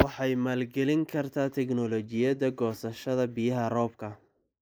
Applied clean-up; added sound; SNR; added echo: neural mask model Resemble Enhance denoiser.